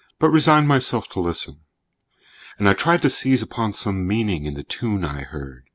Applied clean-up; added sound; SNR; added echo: none; none; none; none.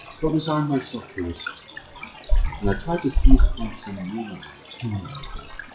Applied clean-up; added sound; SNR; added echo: classical method WPE with log-MMSE.